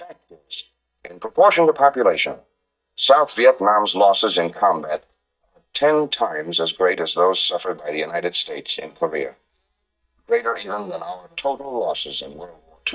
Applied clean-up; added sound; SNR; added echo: neural mask model DeepFilterNet 3.